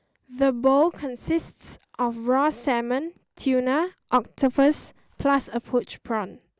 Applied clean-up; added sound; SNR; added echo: none; none; none; none.